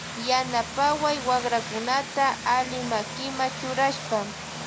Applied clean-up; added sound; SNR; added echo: none; Vehicle; 9 dB; none.